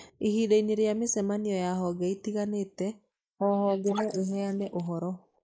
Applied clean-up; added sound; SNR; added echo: neural mask model Resemble Enhance denoiser.